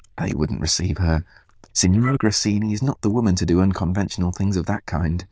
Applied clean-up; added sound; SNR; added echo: neural diffusion model UNIVERSE++.